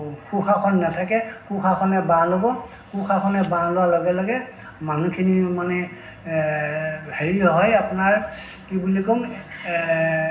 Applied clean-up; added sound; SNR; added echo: none; none; none; reverberation time 0.4 s.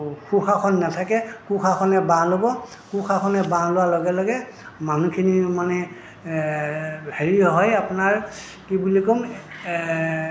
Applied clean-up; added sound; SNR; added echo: none; none; none; none.